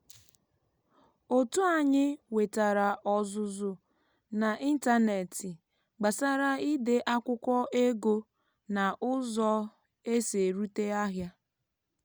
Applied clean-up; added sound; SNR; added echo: none; none; none; none.